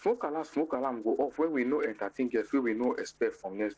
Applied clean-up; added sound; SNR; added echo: neural separator model SepFormer DNS4.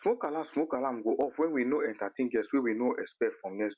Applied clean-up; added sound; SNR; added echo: none; none; none; none.